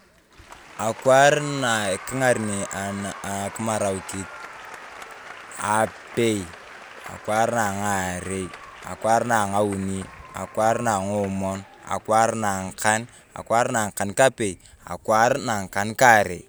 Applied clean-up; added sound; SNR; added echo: none; Applause; 18 dB; none.